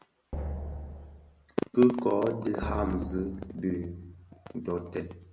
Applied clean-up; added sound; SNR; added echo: none; Drum; 8 dB; none.